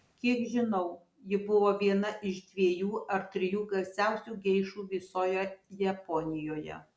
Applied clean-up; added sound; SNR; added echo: none; none; none; none.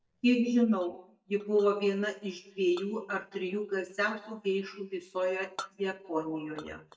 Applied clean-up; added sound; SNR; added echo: neural mask model DeepFilterNet 3.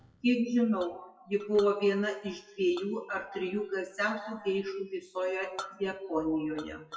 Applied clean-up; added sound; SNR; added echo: classical method WPE with log-MMSE.